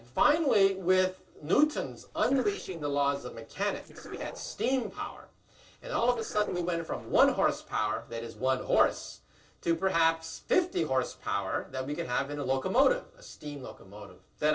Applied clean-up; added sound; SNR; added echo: neural separator model SepFormer DNS4.